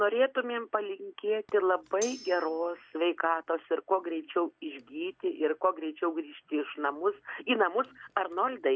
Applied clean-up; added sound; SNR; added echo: none; Cutlery, silverware; 15 dB; none.